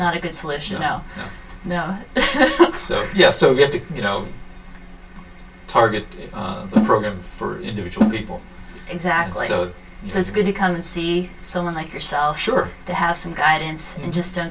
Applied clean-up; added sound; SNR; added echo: none; Snare drum; -1 dB; reverberation time 0.2 s.